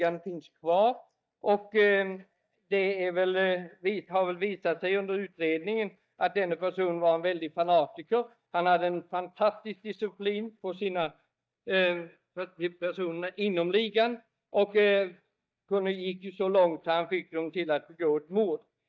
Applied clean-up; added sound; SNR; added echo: neural mask model DeepFilterNet 3.